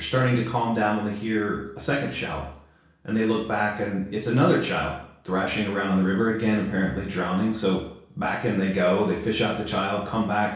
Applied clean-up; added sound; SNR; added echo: none; Bowed string instrument; 18 dB; reverberation time 0.6 s.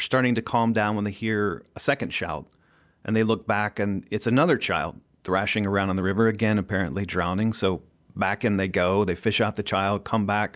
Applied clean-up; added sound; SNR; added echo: none; none; none; none.